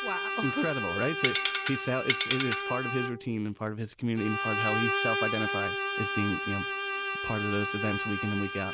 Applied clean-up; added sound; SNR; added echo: none; Tools + Bowed string instrument; 0 dB; none.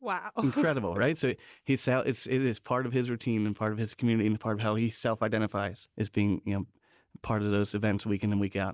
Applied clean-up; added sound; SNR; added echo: none; none; none; none.